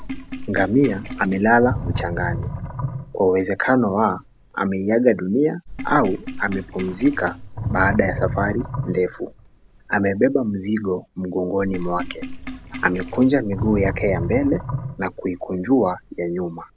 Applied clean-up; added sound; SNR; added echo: none; Sink (filling or washing); 9 dB; none.